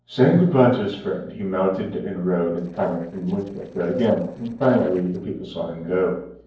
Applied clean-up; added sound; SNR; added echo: neural separator model SepFormer DNS4.